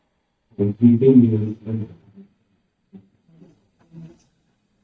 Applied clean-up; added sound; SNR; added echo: neural mask model DeepFilterNet 3.